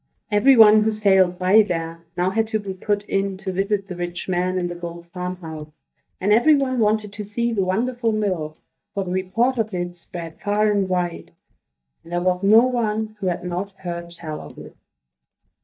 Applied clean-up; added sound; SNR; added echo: neural mask model DeepFilterNet 3.